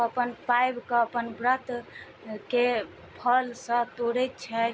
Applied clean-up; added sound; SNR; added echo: none; none; none; none.